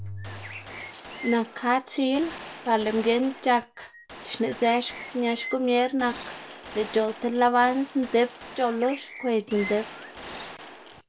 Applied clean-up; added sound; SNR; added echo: none; Gunshot, gunfire + Bird; 14 dB; none.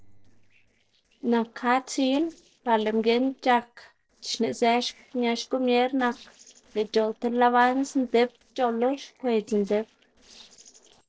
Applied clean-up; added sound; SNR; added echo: neural separator model SepFormer DNS4.